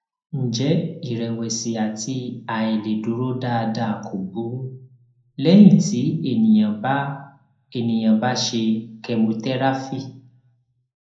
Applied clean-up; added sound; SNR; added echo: none; none; none; reverberation time 0.6 s.